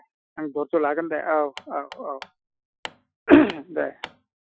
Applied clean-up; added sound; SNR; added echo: classical method Wiener filter.